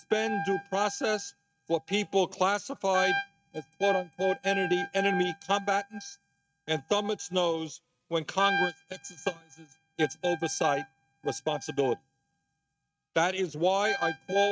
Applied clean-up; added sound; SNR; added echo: neural mask model RNNoise.